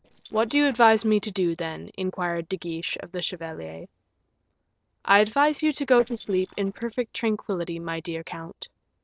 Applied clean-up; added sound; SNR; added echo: neural separator model SepFormer DNS4.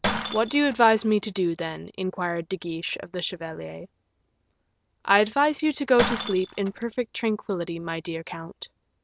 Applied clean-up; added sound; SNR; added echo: none; Shatter; 11 dB; none.